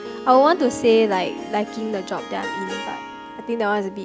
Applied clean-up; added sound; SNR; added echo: none; Harp; 11 dB; none.